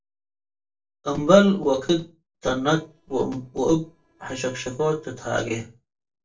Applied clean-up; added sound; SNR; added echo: neural separator model SepFormer DNS4.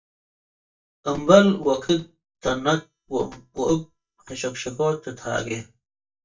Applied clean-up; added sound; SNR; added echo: neural mask model DeepFilterNet 3.